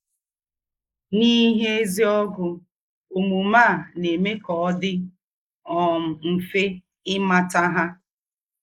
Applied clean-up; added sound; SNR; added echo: neural mask model Resemble Enhance denoiser.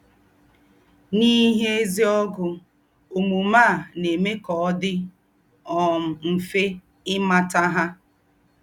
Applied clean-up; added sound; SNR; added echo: none; none; none; none.